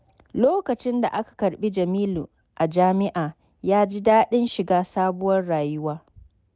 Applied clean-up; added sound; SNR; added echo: none; none; none; none.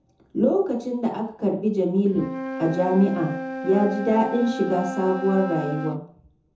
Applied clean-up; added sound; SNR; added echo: none; Wind instrument, woodwind instrument; 10 dB; reverberation time 0.5 s.